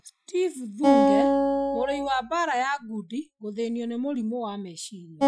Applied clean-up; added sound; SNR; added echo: classical method Wiener filter.